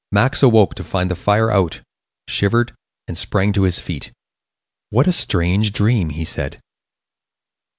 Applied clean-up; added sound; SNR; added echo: none; none; none; none.